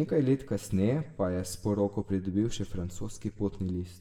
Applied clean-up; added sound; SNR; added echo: none; none; none; reverberation time 0.6 s.